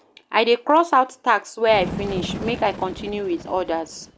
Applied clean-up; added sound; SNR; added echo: none; Bird; 13 dB; none.